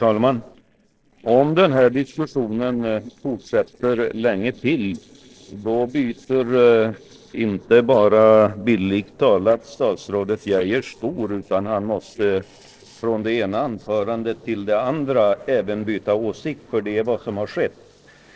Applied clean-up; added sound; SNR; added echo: neural separator model SepFormer DNS4.